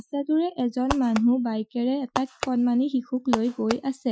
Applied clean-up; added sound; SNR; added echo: classical method Wiener filter.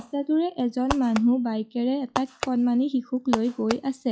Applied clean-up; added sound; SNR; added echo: classical method log-MMSE.